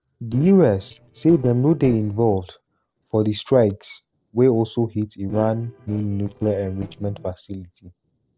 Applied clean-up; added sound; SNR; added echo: neural separator model SepFormer DNS4.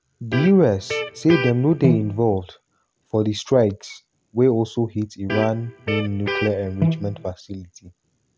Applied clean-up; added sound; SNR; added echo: none; Electric guitar; 5 dB; none.